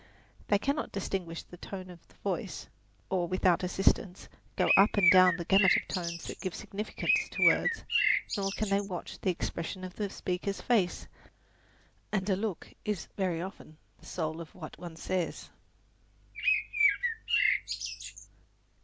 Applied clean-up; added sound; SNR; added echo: none; Bird; -1 dB; none.